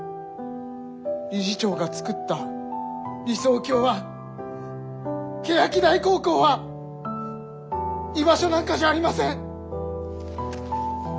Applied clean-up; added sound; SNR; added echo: none; none; none; none.